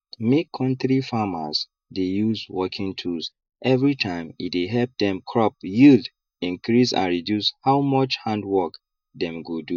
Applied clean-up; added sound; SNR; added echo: neural mask model DeepFilterNet 3.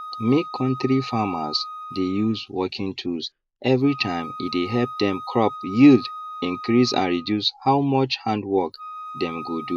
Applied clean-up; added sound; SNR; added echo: none; Wind instrument, woodwind instrument; 14 dB; none.